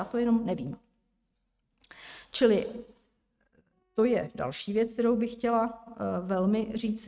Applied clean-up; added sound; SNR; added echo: neural mask model RNNoise.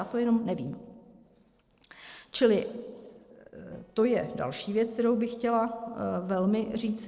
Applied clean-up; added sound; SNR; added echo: neural separator model SepFormer DNS4.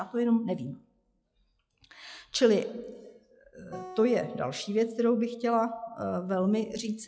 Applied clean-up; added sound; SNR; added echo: classical method log-MMSE.